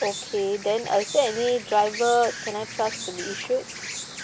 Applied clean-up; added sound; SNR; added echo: none; Insect; 10 dB; none.